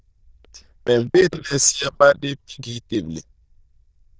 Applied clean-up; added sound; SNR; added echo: neural diffusion model UNIVERSE++.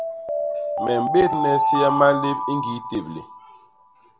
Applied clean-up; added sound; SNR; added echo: none; Alarm; 1 dB; none.